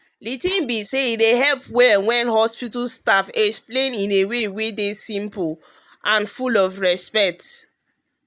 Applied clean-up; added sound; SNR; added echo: neural mask model DeepFilterNet 3.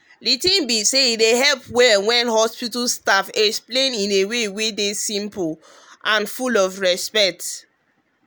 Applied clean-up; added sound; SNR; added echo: none; none; none; none.